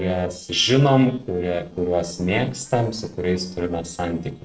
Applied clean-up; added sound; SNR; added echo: neural separator model SepFormer DNS4.